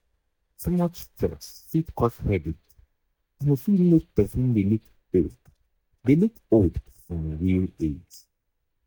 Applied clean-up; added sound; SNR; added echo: neural mask model DeepFilterNet 3.